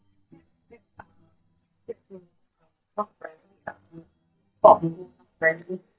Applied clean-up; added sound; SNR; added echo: neural mask model DeepFilterNet 3.